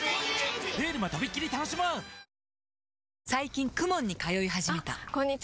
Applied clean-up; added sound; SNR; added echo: none; none; none; none.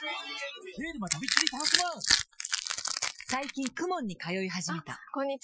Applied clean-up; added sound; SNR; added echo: classical method Wiener filter.